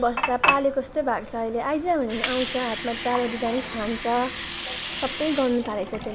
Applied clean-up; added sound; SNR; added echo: none; Water; 3 dB; none.